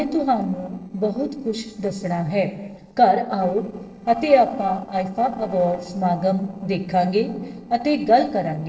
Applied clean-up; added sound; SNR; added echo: neural separator model SepFormer DNS4.